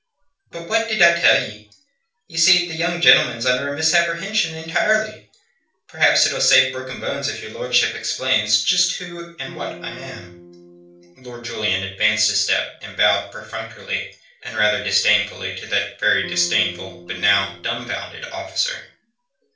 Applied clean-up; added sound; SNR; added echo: none; Electric guitar / Strum; 17 dB; reverberation time 0.4 s.